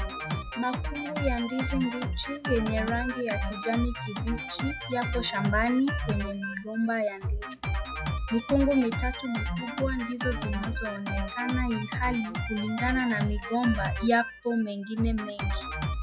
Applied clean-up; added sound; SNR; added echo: classical method log-MMSE.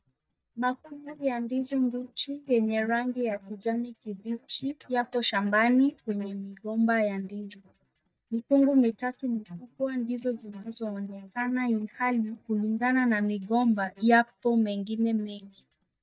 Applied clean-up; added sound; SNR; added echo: neural mask model DeepFilterNet 3.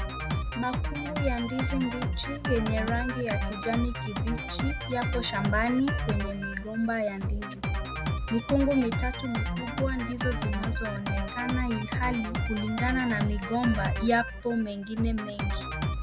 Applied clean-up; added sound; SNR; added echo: none; Drum kit; 0 dB; none.